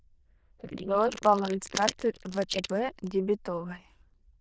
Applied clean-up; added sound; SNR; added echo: neural diffusion model UNIVERSE++.